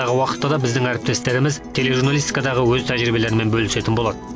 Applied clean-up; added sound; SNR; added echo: none; Acoustic guitar; 12 dB; none.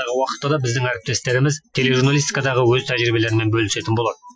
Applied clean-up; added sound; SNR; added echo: classical method Wiener filter.